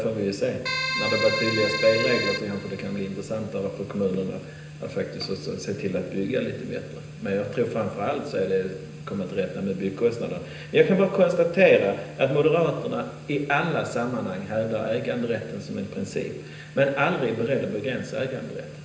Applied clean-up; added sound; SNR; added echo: none; Keyboard (musical); 4 dB; reverberation time 0.9 s.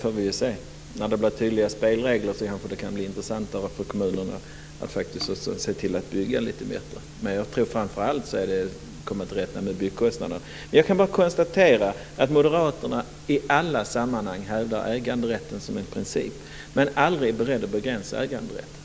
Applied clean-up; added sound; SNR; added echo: none; none; none; none.